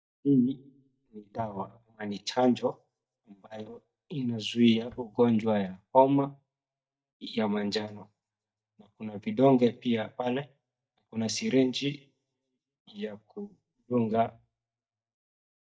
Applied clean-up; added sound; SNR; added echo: neural mask model DeepFilterNet 3.